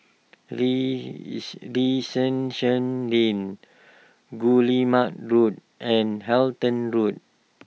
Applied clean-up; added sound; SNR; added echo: none; none; none; none.